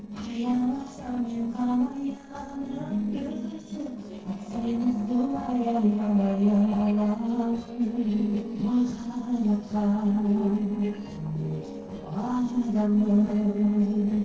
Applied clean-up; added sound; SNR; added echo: neural separator model SepFormer DNS4.